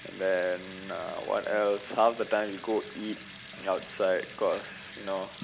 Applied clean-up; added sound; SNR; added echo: none; Bathtub (filling or washing) / Sink (filling or washing) / Water tap, faucet; 16 dB; none.